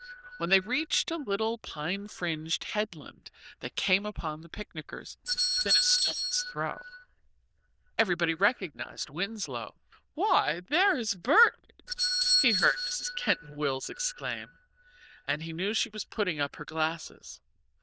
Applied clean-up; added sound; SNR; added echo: neural diffusion model UNIVERSE++.